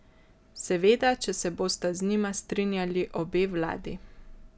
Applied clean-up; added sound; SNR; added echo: none; none; none; none.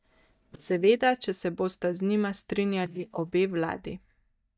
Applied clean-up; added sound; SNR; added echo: neural mask model DeepFilterNet 3.